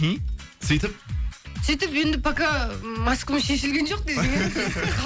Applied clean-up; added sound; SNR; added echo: none; none; none; none.